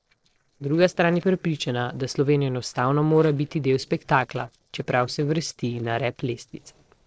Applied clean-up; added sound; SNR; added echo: neural separator model SepFormer DNS4.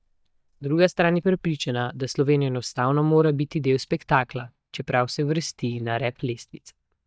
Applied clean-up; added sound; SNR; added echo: neural mask model DeepFilterNet 3.